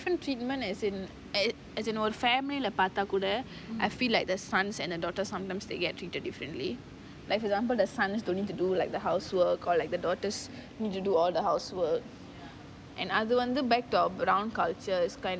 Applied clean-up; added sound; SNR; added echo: none; none; none; none.